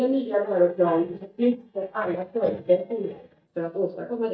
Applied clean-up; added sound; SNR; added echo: neural mask model DeepFilterNet 3.